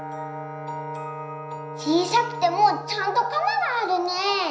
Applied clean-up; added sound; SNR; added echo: none; Bowed string instrument; 17 dB; reverberation time 0.5 s.